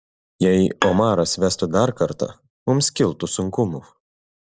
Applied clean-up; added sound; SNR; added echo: neural separator model SepFormer DNS4.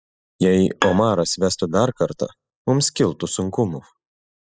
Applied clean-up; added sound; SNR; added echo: classical method spectral subtraction.